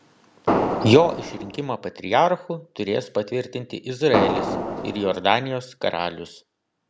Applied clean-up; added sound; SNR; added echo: none; Fireworks; 1 dB; none.